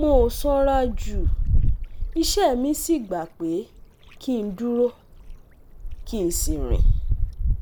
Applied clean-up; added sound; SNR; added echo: none; Wind; -1 dB; none.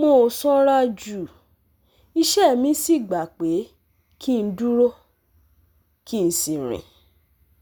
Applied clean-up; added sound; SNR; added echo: none; none; none; none.